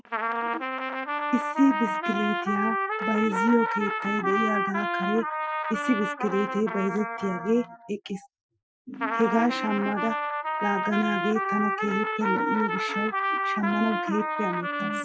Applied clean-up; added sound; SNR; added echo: classical method Wiener filter.